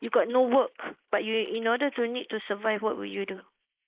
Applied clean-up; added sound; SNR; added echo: neural mask model Resemble Enhance denoiser.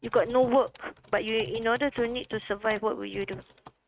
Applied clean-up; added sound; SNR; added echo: neural mask model RNNoise.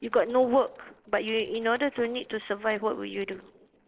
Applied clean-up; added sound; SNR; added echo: neural separator model SepFormer DNS4.